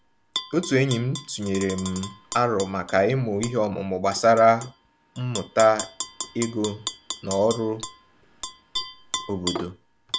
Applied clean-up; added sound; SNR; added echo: none; Tap / Glass; 11 dB; none.